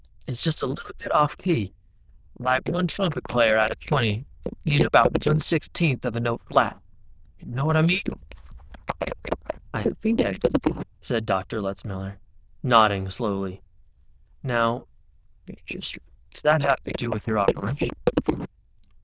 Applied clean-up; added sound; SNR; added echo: neural diffusion model UNIVERSE++.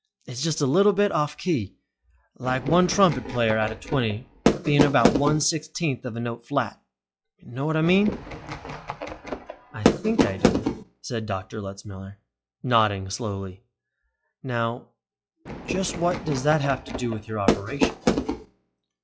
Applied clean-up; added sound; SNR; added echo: classical method log-MMSE.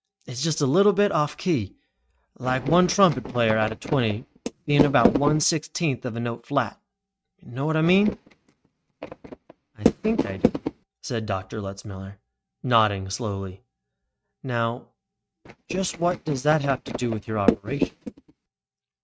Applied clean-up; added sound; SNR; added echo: neural mask model RNNoise.